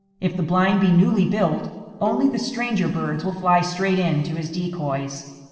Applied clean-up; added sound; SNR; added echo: neural separator model SepFormer DNS4.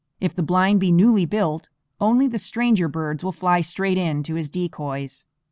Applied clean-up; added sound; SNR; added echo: none; none; none; none.